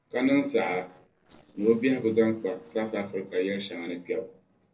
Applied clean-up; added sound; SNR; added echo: neural separator model SepFormer DNS4.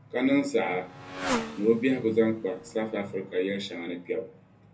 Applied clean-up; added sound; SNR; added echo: none; Motorcycle; 11 dB; reverberation time 0.3 s.